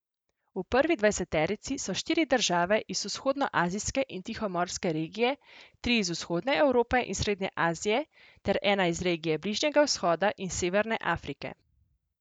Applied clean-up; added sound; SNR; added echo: none; none; none; none.